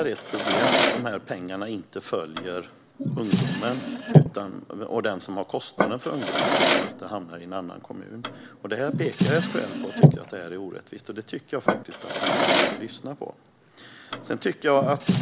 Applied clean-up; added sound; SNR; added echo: none; Drawer open or close; -4 dB; none.